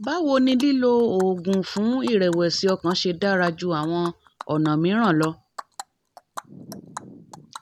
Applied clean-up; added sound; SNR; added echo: none; Animal; 18 dB; none.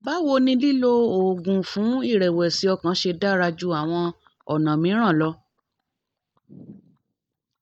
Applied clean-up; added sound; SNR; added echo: neural mask model DeepFilterNet 3.